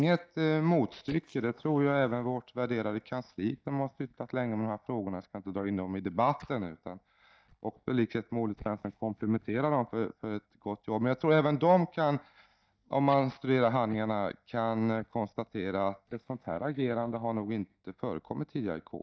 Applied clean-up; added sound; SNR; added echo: neural mask model DeepFilterNet 3.